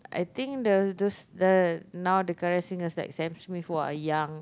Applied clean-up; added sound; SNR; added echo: none; none; none; none.